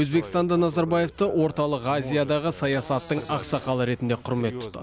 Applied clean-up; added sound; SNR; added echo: none; Fart; 19 dB; none.